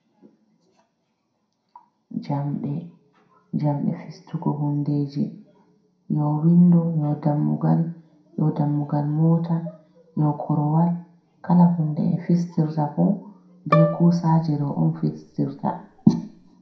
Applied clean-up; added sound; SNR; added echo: none; Bowed string instrument; 7 dB; reverberation time 0.4 s.